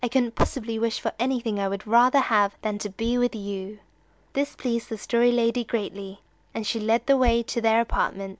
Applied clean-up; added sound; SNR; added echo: none; none; none; none.